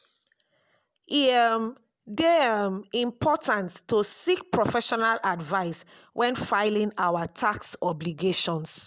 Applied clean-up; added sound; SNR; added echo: none; none; none; none.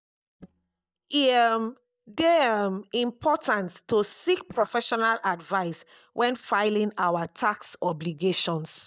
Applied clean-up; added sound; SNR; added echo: neural mask model DeepFilterNet 3.